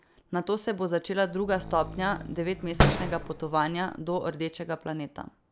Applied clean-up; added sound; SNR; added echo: none; Slam; 1 dB; none.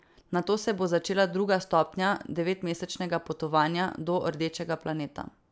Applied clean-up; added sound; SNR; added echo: none; none; none; none.